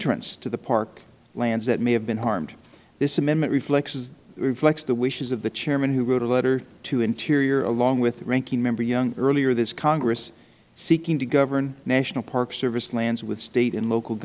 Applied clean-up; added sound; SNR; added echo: none; none; none; none.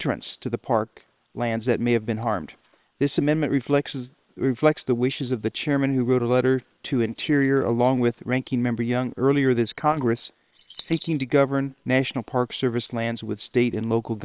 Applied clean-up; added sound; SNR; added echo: neural separator model SepFormer WHAM!.